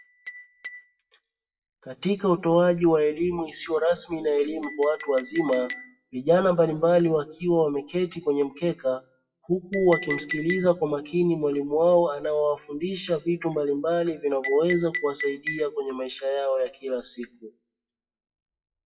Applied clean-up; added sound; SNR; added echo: classical method WPE with log-MMSE.